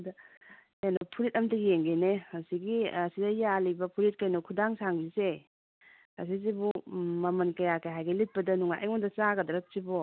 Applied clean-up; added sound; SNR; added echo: none; none; none; none.